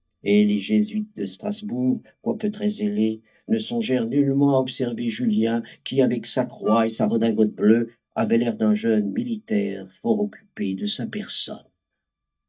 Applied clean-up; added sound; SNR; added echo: neural mask model DeepFilterNet 3.